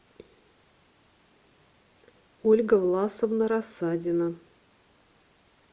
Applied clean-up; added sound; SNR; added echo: none; none; none; none.